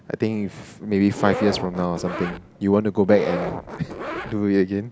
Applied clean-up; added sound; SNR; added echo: none; Zipper (clothing); 9 dB; none.